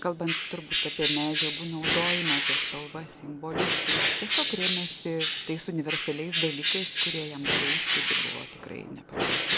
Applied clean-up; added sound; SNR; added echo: none; Bird; -5 dB; none.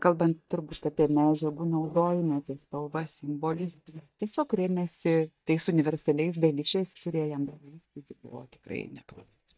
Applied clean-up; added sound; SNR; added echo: neural mask model DeepFilterNet 3.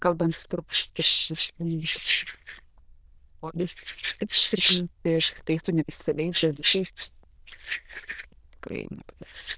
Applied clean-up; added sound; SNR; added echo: neural diffusion model UNIVERSE++.